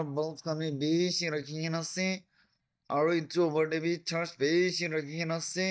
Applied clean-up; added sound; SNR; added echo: neural mask model DeepFilterNet 3.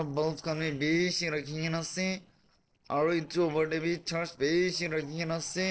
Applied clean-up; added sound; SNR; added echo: neural separator model SepFormer DNS4.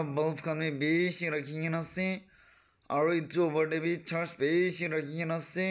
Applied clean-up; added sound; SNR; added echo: none; none; none; none.